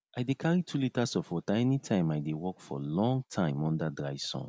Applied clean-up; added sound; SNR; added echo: none; none; none; none.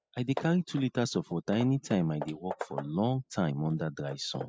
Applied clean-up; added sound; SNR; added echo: classical method spectral subtraction.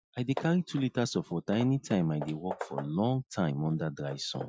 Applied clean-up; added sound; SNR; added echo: classical method Wiener filter.